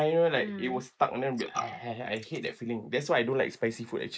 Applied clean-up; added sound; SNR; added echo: neural mask model Resemble Enhance denoiser.